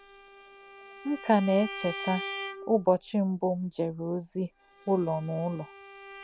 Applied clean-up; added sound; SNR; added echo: none; Bowed string instrument; 13 dB; none.